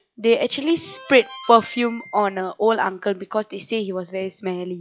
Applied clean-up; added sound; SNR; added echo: classical method log-MMSE.